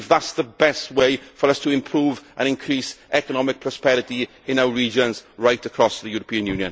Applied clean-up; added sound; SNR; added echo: none; none; none; none.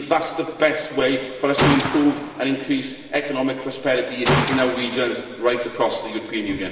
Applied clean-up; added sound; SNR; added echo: none; Gunshot, gunfire; 4 dB; reverberation time 2.4 s.